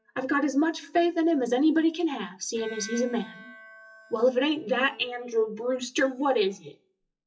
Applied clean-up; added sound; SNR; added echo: classical method WPE with log-MMSE.